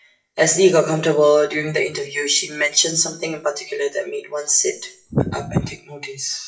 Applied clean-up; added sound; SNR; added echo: classical method WPE with log-MMSE.